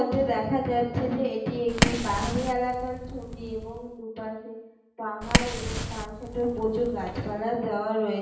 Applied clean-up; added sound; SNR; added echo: none; Fire; 2 dB; reverberation time 0.9 s.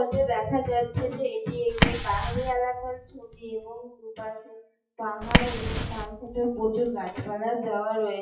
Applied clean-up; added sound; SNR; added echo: classical method WPE with log-MMSE.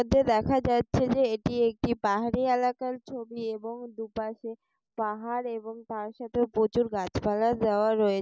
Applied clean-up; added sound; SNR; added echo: none; none; none; none.